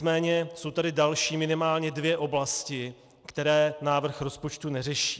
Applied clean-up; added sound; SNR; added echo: none; none; none; none.